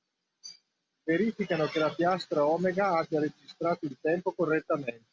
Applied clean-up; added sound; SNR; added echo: none; none; none; none.